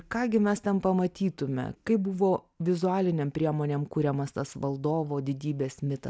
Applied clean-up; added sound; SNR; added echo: none; none; none; none.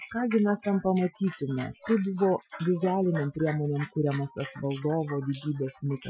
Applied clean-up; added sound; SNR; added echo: classical method Wiener filter.